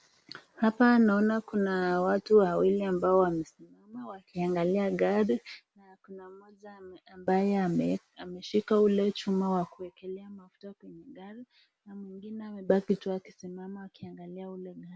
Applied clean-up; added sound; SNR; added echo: none; none; none; none.